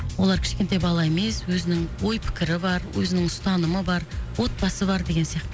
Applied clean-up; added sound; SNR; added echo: none; Microwave oven; 16 dB; none.